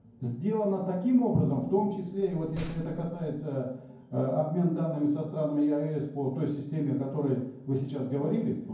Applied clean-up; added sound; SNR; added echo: none; Slam; 15 dB; reverberation time 0.9 s.